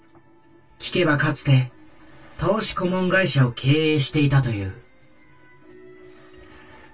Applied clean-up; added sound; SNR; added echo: none; none; none; reverberation time 0.1 s.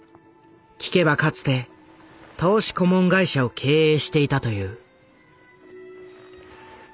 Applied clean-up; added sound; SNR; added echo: none; none; none; none.